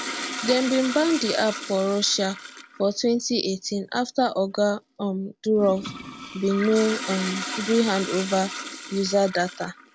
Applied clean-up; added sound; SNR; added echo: none; Toilet flush; 11 dB; none.